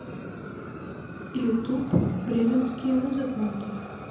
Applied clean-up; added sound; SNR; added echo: none; Fire; 11 dB; reverberation time 0.9 s.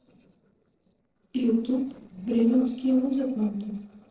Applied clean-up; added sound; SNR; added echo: neural separator model SepFormer DNS4.